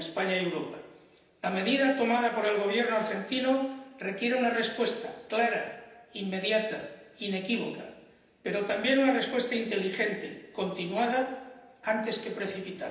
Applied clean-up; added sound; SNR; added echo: none; none; none; reverberation time 0.9 s.